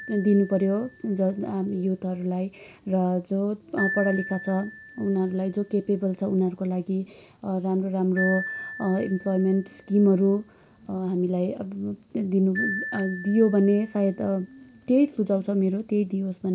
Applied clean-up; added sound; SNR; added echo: none; Marimba, xylophone; 14 dB; none.